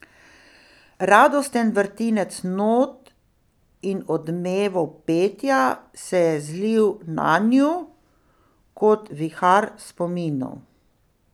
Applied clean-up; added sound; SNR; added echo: none; none; none; none.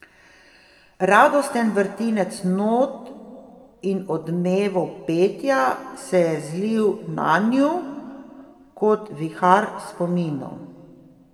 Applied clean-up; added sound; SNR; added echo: none; none; none; reverberation time 1.4 s.